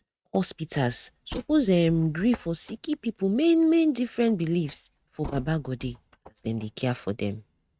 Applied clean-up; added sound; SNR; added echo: neural mask model RNNoise.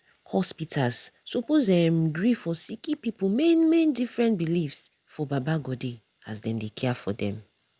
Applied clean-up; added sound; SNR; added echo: none; none; none; none.